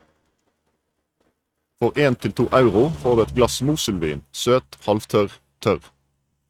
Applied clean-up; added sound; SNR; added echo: neural mask model RNNoise.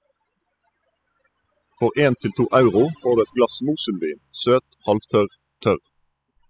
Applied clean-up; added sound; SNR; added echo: classical method spectral subtraction.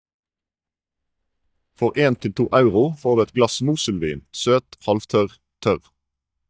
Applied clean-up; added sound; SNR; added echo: neural mask model DeepFilterNet 3.